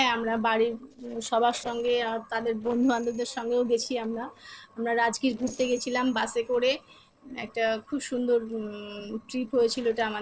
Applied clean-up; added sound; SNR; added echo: neural separator model SepFormer DNS4.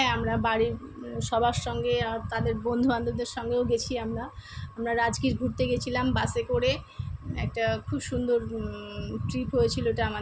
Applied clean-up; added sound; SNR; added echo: none; none; none; none.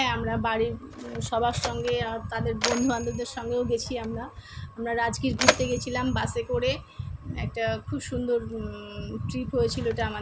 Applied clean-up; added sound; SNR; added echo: none; Mechanisms; 7 dB; none.